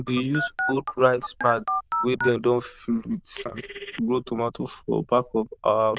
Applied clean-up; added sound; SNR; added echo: neural diffusion model UNIVERSE++.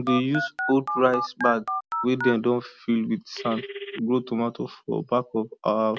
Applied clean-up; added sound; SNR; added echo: none; Telephone; 8 dB; none.